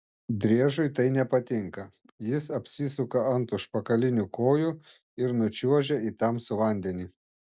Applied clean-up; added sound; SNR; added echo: none; none; none; none.